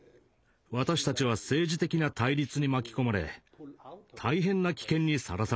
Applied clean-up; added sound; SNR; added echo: none; none; none; none.